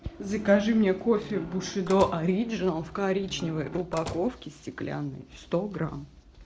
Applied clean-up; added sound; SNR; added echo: none; Squeak / Slam / Wood; 14 dB; none.